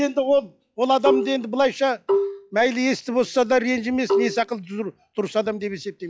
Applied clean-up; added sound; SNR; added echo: classical method log-MMSE.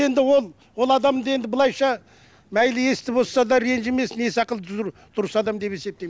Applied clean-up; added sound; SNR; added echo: none; none; none; none.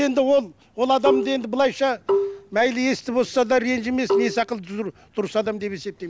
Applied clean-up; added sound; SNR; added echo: none; Marimba, xylophone; 2 dB; none.